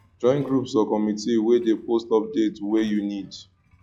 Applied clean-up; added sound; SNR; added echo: classical method log-MMSE.